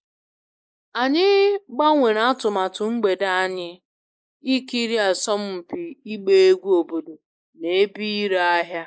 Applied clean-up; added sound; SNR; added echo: neural mask model Resemble Enhance denoiser.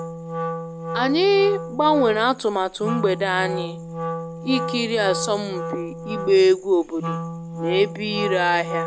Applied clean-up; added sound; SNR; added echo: none; Wind instrument, woodwind instrument; 8 dB; none.